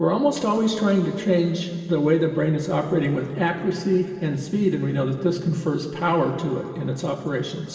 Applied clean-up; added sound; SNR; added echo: none; none; none; reverberation time 2.5 s.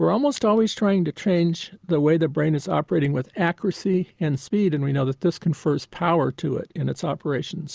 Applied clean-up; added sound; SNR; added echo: none; none; none; none.